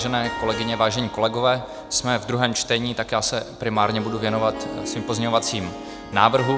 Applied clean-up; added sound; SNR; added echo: none; Harp; 11 dB; none.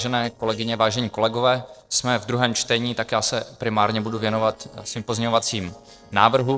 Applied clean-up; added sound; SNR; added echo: neural separator model SepFormer DNS4.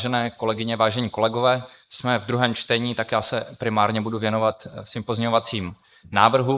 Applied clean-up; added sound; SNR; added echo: neural mask model Resemble Enhance denoiser.